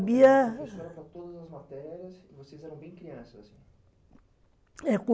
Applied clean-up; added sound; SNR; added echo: none; none; none; none.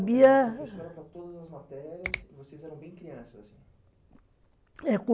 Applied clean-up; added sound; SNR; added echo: none; Finger snapping; 11 dB; none.